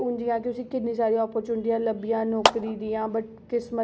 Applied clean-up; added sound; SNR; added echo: none; Clapping; 1 dB; none.